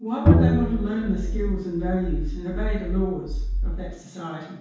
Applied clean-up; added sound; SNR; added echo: none; Bowed string instrument; -5 dB; reverberation time 0.6 s.